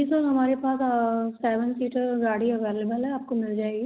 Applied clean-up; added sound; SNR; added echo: none; none; none; none.